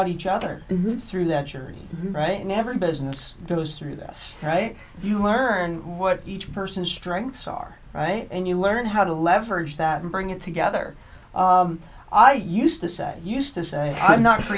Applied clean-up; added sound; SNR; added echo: none; none; none; none.